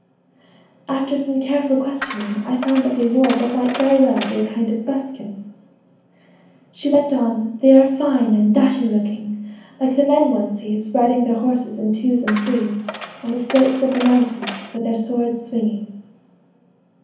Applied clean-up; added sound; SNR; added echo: none; Coin (dropping); 11 dB; reverberation time 0.7 s.